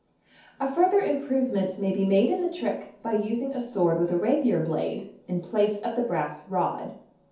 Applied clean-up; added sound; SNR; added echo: none; none; none; reverberation time 0.6 s.